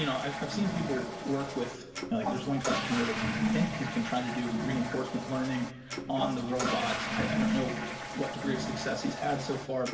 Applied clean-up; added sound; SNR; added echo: none; Toilet flush / Water; 2 dB; reverberation time 3.0 s.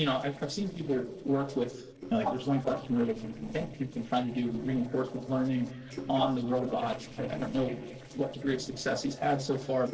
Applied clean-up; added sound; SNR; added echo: neural separator model SepFormer DNS4.